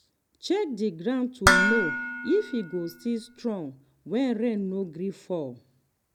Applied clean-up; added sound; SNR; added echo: none; Dishes, pots, and pans; -3 dB; none.